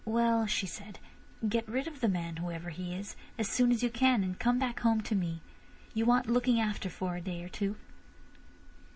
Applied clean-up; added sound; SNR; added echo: none; none; none; none.